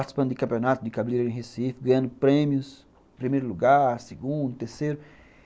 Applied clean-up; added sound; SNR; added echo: none; none; none; none.